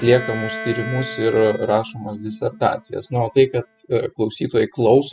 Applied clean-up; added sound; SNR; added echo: classical method spectral subtraction.